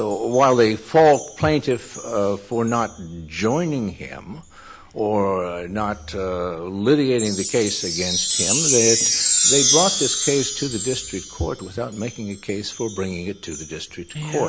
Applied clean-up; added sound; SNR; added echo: none; Chime; 4 dB; none.